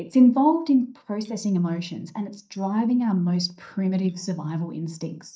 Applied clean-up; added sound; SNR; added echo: neural mask model DeepFilterNet 3.